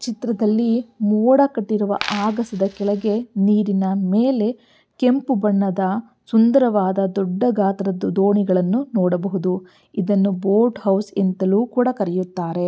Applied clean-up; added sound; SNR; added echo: none; Coin (dropping); 14 dB; none.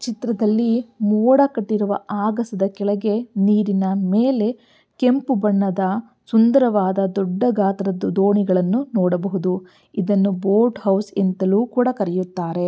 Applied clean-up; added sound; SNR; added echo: none; none; none; none.